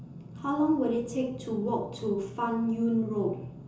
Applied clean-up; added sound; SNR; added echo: none; none; none; reverberation time 0.6 s.